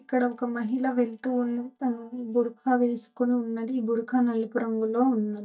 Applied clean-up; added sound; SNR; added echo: neural mask model DeepFilterNet 3.